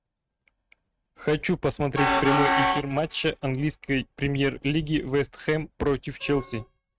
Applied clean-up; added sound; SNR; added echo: neural mask model RNNoise.